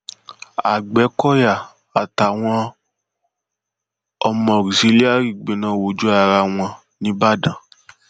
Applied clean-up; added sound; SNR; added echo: none; none; none; none.